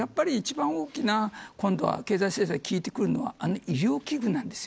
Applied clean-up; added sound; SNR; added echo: none; none; none; none.